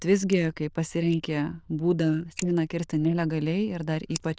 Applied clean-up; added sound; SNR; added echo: neural diffusion model UNIVERSE++.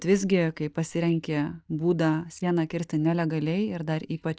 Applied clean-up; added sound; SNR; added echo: neural mask model DeepFilterNet 3.